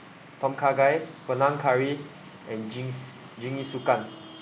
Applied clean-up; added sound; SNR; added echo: none; Traffic noise, roadway noise; 18 dB; none.